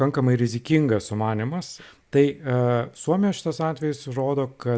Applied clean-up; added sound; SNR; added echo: none; none; none; none.